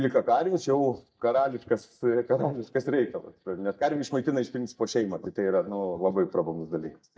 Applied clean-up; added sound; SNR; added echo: neural mask model DeepFilterNet 3.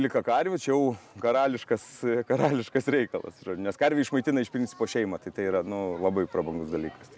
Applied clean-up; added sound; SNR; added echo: none; none; none; none.